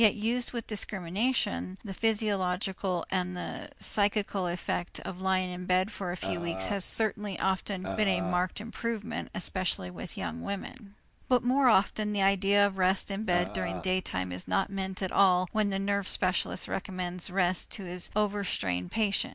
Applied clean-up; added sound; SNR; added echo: none; Burping, eructation; 6 dB; none.